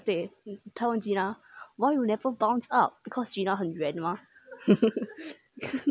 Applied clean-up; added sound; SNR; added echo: none; none; none; none.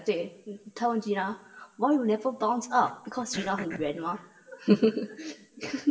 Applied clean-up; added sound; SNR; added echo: none; Cough; 15 dB; reverberation time 0.7 s.